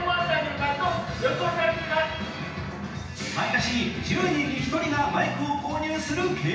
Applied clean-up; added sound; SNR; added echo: none; none; none; reverberation time 0.9 s.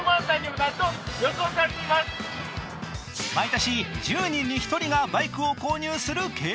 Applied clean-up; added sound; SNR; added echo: none; none; none; none.